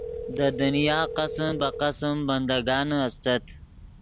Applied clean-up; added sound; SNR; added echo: none; Telephone; 11 dB; none.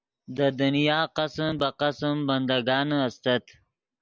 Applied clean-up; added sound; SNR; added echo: none; none; none; none.